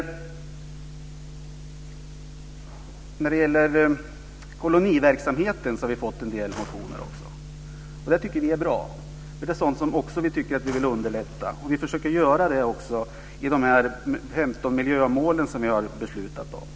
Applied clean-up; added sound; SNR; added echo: none; Drawer open or close; 18 dB; none.